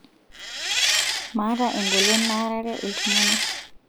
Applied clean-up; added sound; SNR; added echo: none; Engine; -3 dB; none.